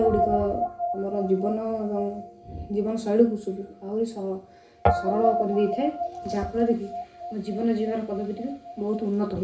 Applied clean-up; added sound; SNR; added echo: none; Guitar; 5 dB; reverberation time 0.4 s.